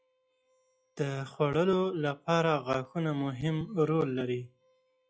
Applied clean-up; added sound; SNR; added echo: classical method log-MMSE.